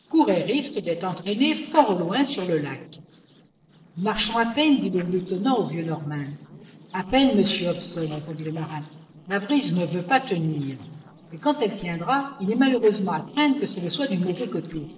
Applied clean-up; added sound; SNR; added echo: neural separator model SepFormer DNS4.